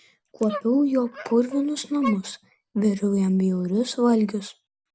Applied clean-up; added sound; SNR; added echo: none; Dog; 16 dB; none.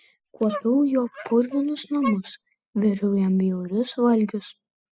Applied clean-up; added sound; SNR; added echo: classical method spectral subtraction.